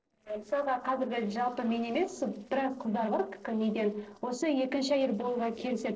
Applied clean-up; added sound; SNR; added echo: neural separator model SepFormer DNS4.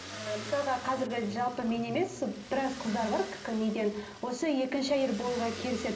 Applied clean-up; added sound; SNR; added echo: none; Motor vehicle (road); 14 dB; reverberation time 0.5 s.